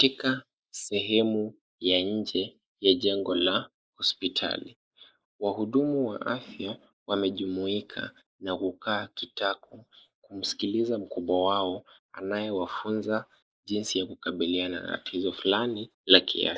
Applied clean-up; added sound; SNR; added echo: neural mask model Resemble Enhance denoiser.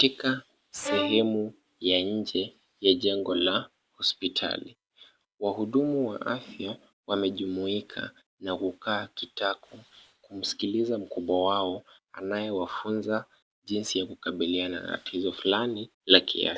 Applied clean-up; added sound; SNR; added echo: none; Bowed string instrument; 5 dB; none.